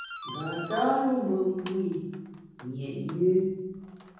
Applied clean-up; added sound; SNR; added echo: none; Doorbell; 14 dB; reverberation time 1.3 s.